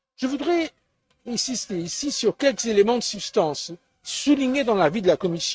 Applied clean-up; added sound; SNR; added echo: neural mask model RNNoise.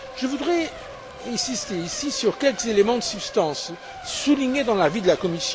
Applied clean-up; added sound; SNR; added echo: none; Race car, auto racing / Accelerating, revving, vroom / Mechanisms; 14 dB; none.